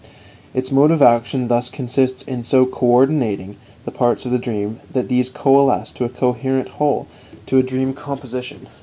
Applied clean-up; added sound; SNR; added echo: none; none; none; none.